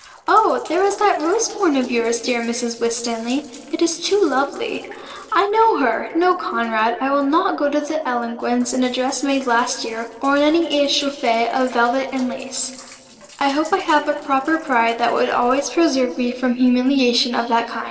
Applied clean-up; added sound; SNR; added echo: neural separator model SepFormer DNS4.